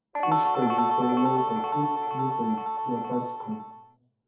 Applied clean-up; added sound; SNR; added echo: none; Guitar; -3 dB; reverberation time 0.5 s.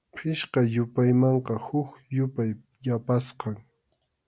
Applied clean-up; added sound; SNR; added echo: none; none; none; none.